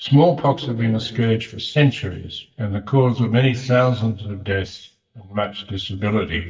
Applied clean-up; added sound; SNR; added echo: neural mask model DeepFilterNet 3.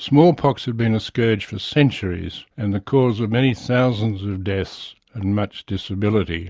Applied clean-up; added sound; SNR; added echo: none; none; none; none.